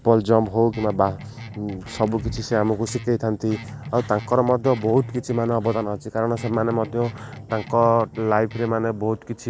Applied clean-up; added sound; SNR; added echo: none; Guitar; 15 dB; none.